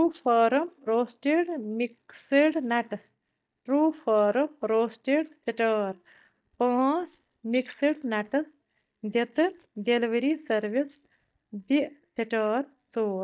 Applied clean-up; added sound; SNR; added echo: neural mask model DeepFilterNet 3.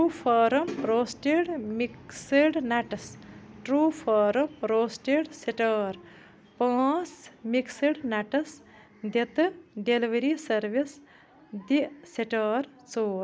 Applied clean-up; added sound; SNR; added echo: none; none; none; none.